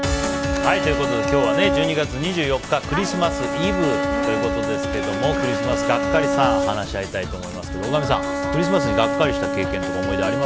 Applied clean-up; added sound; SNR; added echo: none; Bowed string instrument; 1 dB; none.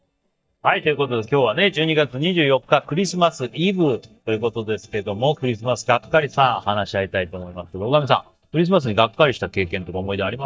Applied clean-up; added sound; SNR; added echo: neural mask model DeepFilterNet 3.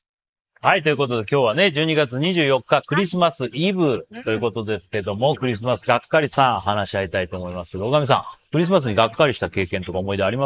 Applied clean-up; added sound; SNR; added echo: neural mask model Resemble Enhance denoiser.